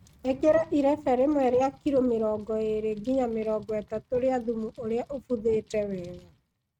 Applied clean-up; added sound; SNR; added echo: neural mask model RNNoise.